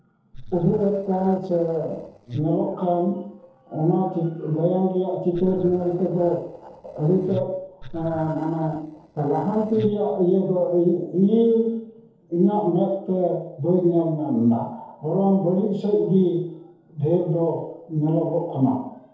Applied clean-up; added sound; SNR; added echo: neural separator model SepFormer DNS4.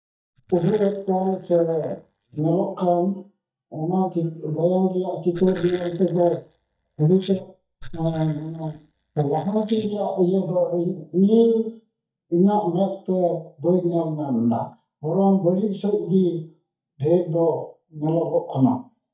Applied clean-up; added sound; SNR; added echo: neural mask model DeepFilterNet 3.